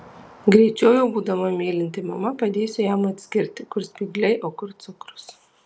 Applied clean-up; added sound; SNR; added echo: none; none; none; none.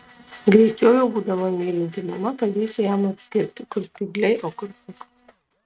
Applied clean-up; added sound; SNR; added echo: neural mask model RNNoise.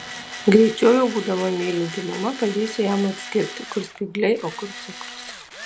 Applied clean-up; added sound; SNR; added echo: none; Tools; 14 dB; none.